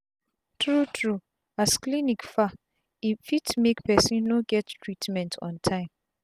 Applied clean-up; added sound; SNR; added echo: none; none; none; none.